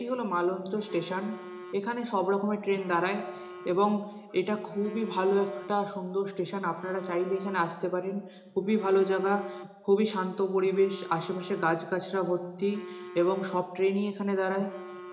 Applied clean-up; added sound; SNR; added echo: none; Telephone; 16 dB; reverberation time 0.8 s.